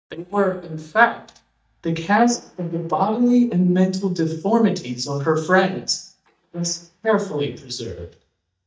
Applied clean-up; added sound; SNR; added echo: neural mask model DeepFilterNet 3.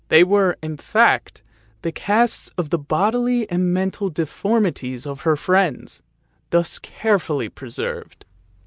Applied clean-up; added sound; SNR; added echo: none; none; none; none.